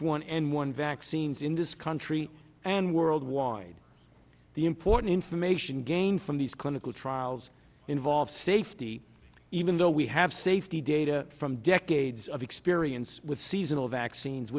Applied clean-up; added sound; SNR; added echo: none; none; none; none.